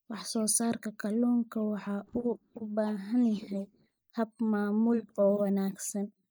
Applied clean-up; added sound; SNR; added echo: neural mask model DeepFilterNet 3.